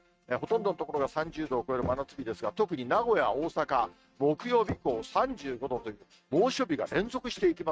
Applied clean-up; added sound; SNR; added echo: neural mask model RNNoise.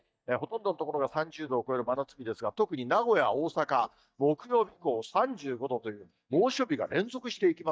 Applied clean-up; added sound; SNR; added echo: neural mask model DeepFilterNet 3.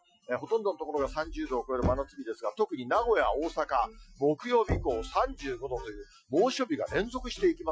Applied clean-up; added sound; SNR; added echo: classical method Wiener filter.